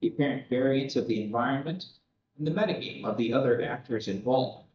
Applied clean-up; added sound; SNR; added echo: neural mask model DeepFilterNet 3.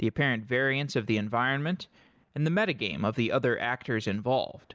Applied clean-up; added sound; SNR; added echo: none; none; none; none.